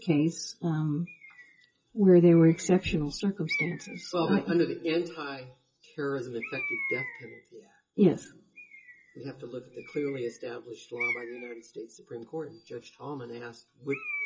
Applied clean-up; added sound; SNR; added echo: classical method WPE with log-MMSE.